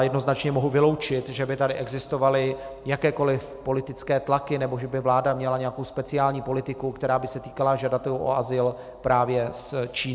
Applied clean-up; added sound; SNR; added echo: none; none; none; none.